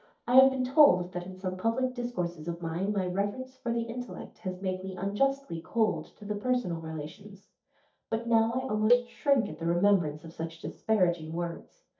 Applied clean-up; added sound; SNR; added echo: neural mask model DeepFilterNet 3.